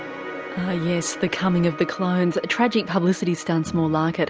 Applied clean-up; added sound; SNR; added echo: none; none; none; none.